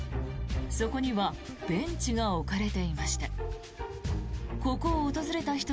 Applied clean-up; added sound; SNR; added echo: none; none; none; none.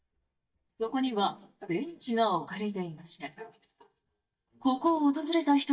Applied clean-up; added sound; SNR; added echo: neural mask model DeepFilterNet 3.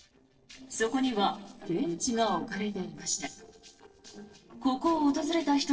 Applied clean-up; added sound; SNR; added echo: neural separator model SepFormer DNS4.